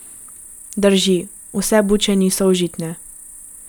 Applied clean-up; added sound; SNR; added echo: none; Cricket; 19 dB; none.